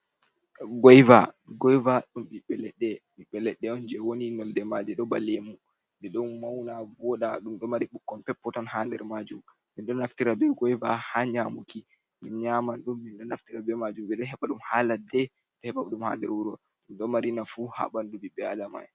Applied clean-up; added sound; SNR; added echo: none; none; none; none.